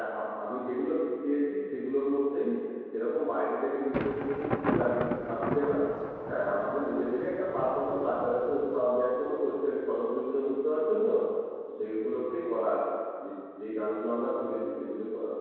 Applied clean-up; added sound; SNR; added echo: none; Thunder; 10 dB; reverberation time 1.9 s.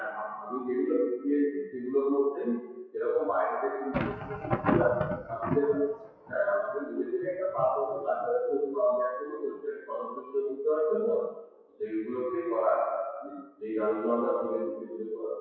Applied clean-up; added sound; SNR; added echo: classical method WPE with log-MMSE.